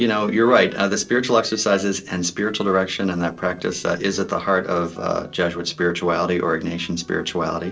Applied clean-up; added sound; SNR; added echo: neural separator model SepFormer DNS4.